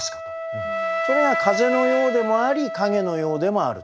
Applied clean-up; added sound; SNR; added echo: none; Wind instrument, woodwind instrument; 4 dB; none.